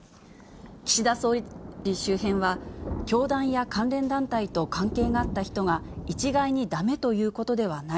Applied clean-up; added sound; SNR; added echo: none; Thunder; 11 dB; none.